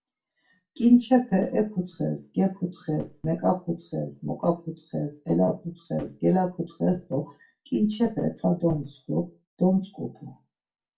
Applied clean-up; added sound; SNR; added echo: none; none; none; reverberation time 0.2 s.